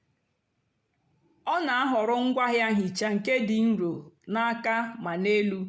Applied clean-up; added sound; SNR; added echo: none; none; none; none.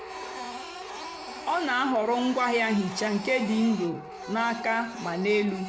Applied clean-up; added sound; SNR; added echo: none; Printer; 11 dB; none.